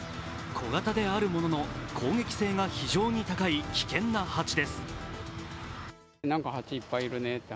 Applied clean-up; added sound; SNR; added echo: none; none; none; none.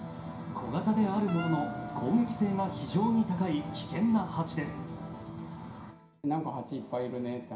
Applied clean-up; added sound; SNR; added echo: none; Wind instrument, woodwind instrument; 13 dB; reverberation time 0.5 s.